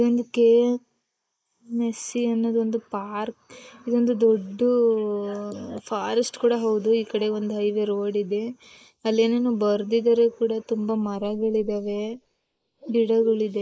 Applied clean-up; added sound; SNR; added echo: neural mask model Resemble Enhance denoiser.